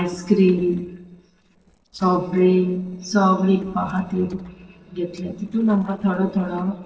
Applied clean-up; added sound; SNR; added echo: neural separator model SepFormer DNS4.